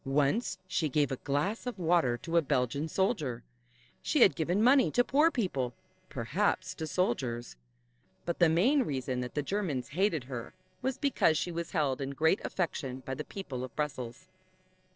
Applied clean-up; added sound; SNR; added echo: neural separator model SepFormer DNS4.